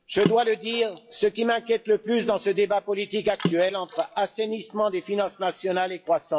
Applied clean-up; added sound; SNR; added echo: classical method log-MMSE.